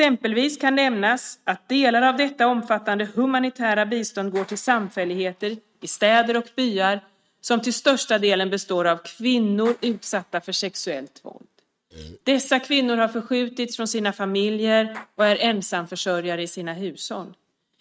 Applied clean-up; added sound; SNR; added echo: neural mask model RNNoise.